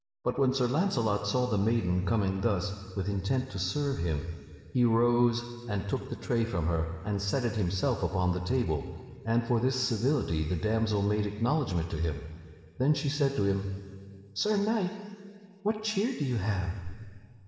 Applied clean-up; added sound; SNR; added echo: none; none; none; reverberation time 2.8 s.